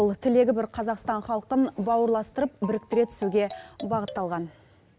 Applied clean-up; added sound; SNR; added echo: none; Marimba, xylophone; 17 dB; none.